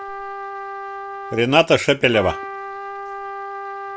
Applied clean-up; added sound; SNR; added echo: none; Trumpet; 9 dB; none.